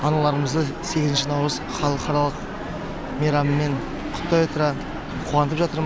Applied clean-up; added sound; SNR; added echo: none; none; none; none.